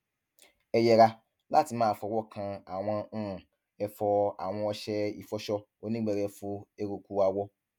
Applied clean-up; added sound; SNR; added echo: none; none; none; none.